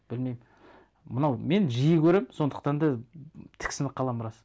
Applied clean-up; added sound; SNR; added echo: none; none; none; none.